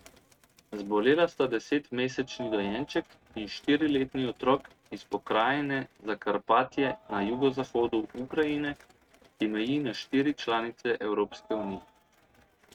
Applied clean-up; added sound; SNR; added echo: neural mask model RNNoise.